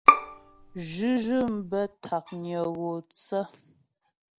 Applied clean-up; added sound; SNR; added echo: none; Bowed string instrument; -5 dB; none.